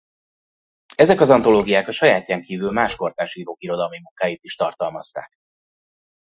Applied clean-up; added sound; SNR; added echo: classical method Wiener filter.